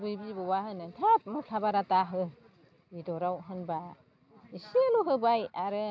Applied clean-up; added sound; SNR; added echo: none; none; none; none.